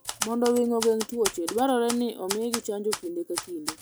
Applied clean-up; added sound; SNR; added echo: none; Typewriter; 9 dB; none.